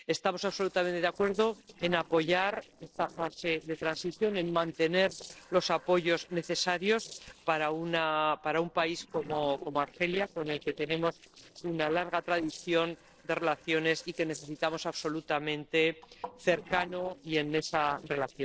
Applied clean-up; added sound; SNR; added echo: neural separator model SepFormer DNS4.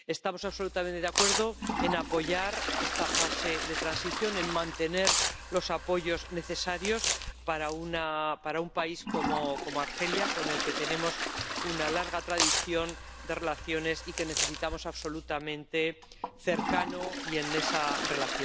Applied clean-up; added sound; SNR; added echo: none; Tearing + Toilet flush; 1 dB; none.